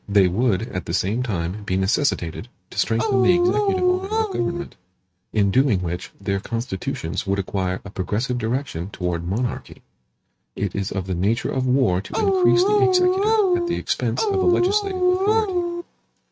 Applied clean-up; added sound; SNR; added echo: neural mask model RNNoise.